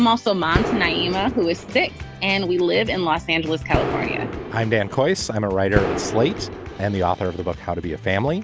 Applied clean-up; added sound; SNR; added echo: none; Gunshot, gunfire; 6 dB; none.